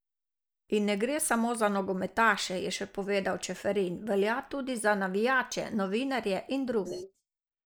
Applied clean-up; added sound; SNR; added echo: neural mask model Resemble Enhance denoiser.